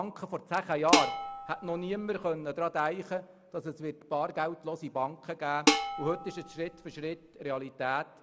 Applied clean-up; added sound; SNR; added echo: none; Dishes, pots, and pans; -2 dB; none.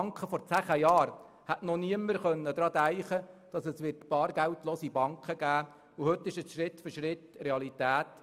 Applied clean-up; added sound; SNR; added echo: none; none; none; none.